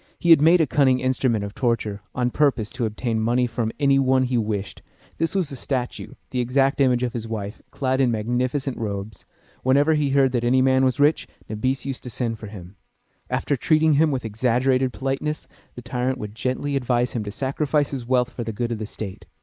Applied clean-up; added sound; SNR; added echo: neural mask model Resemble Enhance denoiser.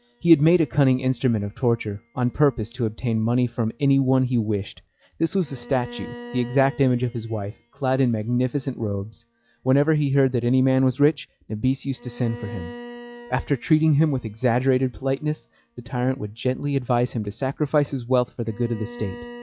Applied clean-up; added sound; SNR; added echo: classical method log-MMSE.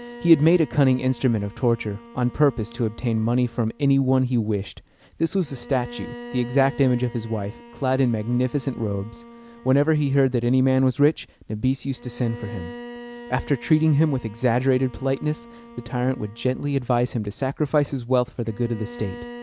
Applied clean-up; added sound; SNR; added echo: none; Bowed string instrument; 19 dB; none.